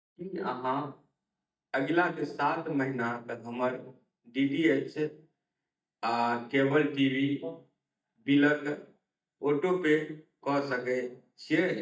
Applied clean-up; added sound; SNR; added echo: neural mask model DeepFilterNet 3.